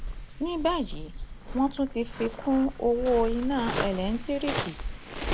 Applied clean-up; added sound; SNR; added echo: none; Waves, surf; 5 dB; none.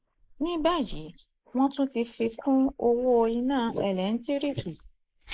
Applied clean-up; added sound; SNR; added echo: neural mask model Resemble Enhance denoiser.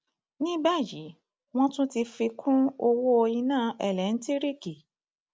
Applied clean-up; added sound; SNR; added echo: none; none; none; none.